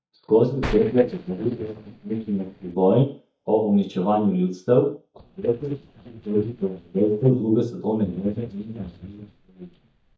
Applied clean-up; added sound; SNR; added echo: neural mask model DeepFilterNet 3.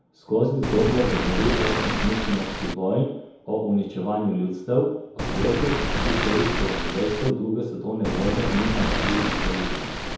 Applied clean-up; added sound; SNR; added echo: none; Waves, surf; 0 dB; reverberation time 2.0 s.